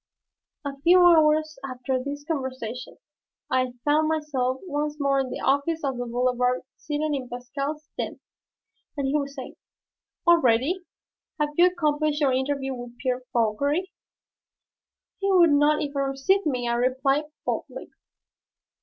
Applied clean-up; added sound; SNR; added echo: none; none; none; none.